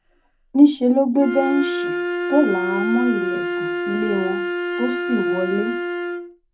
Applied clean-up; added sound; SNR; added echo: none; Wind instrument, woodwind instrument; 3 dB; reverberation time 0.4 s.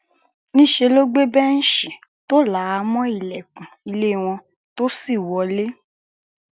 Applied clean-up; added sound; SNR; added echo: none; none; none; none.